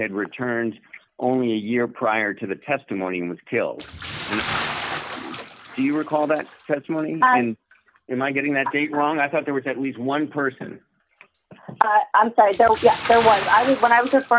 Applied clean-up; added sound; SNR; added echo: none; Bathtub (filling or washing) / Splash, splatter; 13 dB; none.